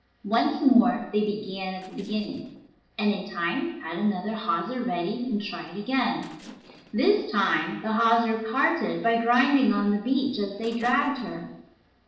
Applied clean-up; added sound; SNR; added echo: neural separator model SepFormer DNS4.